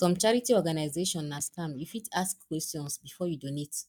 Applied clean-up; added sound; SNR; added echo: neural mask model DeepFilterNet 3.